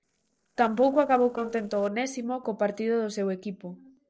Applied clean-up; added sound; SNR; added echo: neural separator model SepFormer DNS4.